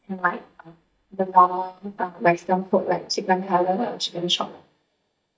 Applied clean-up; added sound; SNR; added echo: neural mask model DeepFilterNet 3.